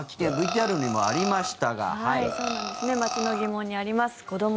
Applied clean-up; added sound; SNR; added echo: none; Burping, eructation; 5 dB; none.